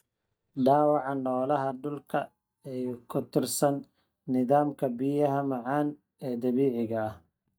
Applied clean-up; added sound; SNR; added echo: neural mask model DeepFilterNet 3.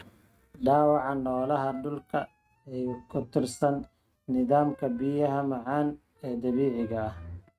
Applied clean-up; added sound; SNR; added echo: neural mask model RNNoise.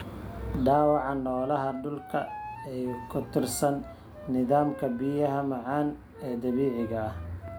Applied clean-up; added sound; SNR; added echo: none; Wind instrument, woodwind instrument; 17 dB; none.